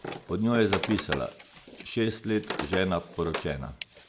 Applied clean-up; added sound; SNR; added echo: none; Wood; 8 dB; none.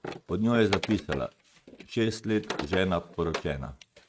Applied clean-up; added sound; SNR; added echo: neural mask model RNNoise.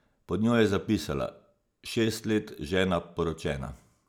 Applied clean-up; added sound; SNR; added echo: none; none; none; none.